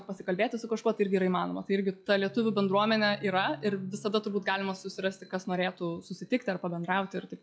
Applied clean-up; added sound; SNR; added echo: classical method log-MMSE.